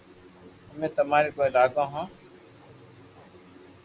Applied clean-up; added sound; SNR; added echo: none; none; none; none.